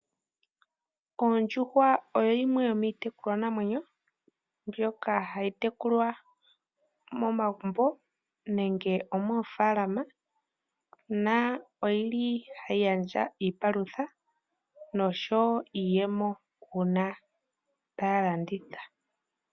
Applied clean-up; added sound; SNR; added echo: none; none; none; none.